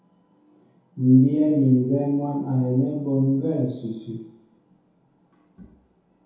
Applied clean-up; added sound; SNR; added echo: none; none; none; reverberation time 0.8 s.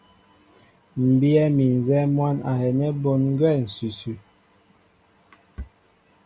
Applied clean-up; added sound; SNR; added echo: none; none; none; none.